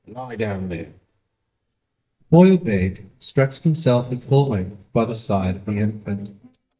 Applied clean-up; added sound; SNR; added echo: neural mask model DeepFilterNet 3.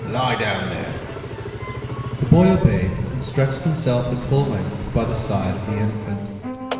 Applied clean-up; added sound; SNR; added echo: none; Engine; 8 dB; reverberation time 2.1 s.